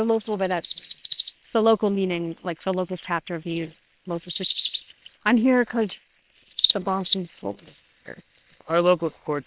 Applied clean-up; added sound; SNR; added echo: neural separator model SepFormer WHAM!.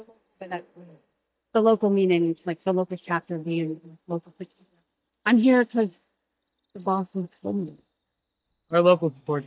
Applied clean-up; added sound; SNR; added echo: neural mask model DeepFilterNet 3.